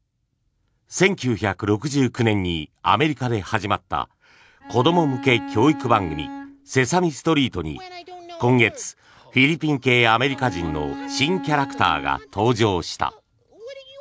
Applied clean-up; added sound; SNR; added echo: none; Bowed string instrument; 11 dB; none.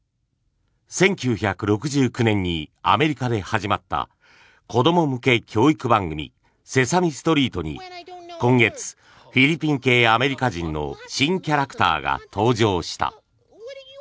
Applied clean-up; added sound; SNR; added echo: none; none; none; none.